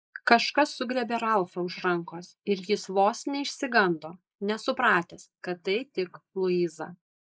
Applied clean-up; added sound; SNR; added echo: neural mask model Resemble Enhance denoiser.